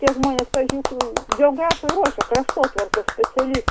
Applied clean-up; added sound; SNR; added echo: none; Clapping; 4 dB; none.